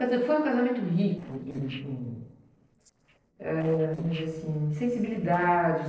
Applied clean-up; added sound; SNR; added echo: neural separator model SepFormer DNS4.